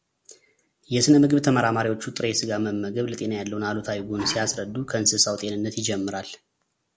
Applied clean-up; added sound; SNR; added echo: none; Sneeze; 15 dB; none.